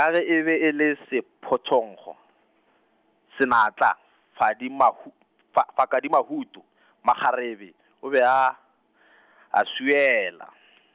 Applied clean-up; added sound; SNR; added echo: none; none; none; none.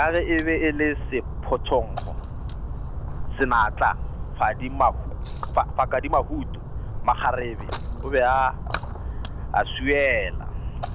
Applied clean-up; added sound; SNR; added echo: none; Splash, splatter; 5 dB; none.